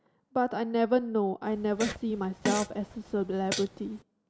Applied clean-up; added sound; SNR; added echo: none; Fart; 7 dB; none.